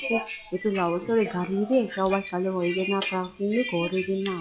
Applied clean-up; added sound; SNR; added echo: classical method log-MMSE.